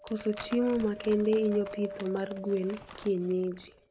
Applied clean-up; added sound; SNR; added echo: none; Crumpling, crinkling + Wind; 14 dB; none.